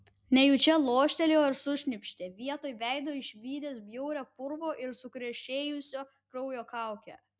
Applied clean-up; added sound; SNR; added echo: none; none; none; none.